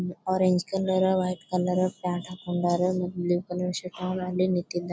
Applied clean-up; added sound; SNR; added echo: none; none; none; none.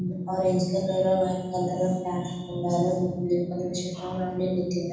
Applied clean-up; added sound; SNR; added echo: none; none; none; reverberation time 1.2 s.